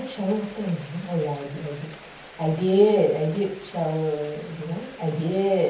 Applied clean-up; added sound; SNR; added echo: none; Rain; 20 dB; reverberation time 0.7 s.